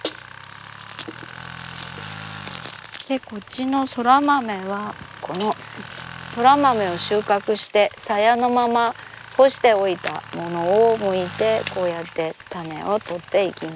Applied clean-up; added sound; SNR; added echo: none; Tools; 16 dB; none.